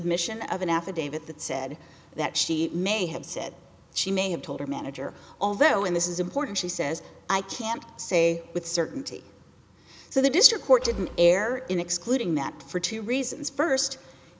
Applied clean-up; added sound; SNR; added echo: none; Engine / Car; 15 dB; none.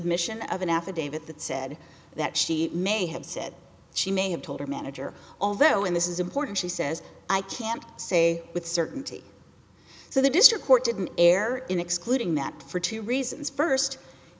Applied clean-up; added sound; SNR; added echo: none; none; none; none.